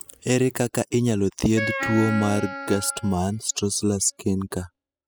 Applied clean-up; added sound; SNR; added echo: classical method spectral subtraction.